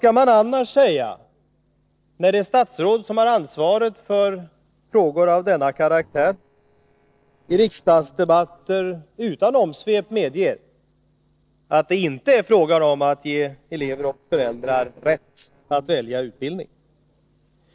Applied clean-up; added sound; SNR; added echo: neural separator model SepFormer DNS4.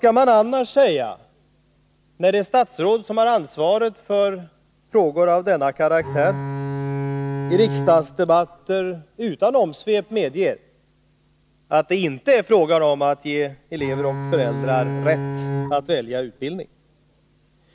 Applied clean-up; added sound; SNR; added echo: none; Bowed string instrument; 7 dB; none.